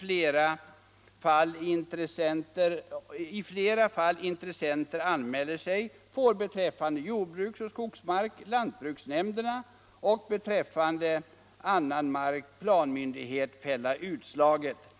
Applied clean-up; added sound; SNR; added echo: none; none; none; none.